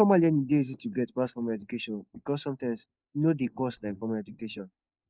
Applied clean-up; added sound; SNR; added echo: neural mask model DeepFilterNet 3.